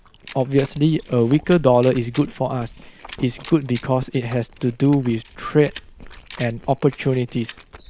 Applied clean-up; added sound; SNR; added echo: none; Camera + Chewing, mastication; 18 dB; none.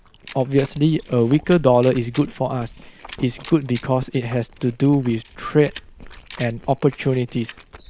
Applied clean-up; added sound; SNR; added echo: neural mask model Resemble Enhance denoiser.